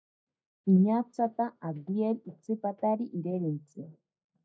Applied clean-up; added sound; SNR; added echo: neural mask model DeepFilterNet 3.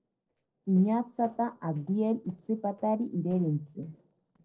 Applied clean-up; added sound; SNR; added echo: neural separator model SepFormer DNS4.